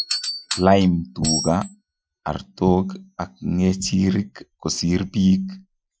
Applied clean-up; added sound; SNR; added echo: classical method Wiener filter.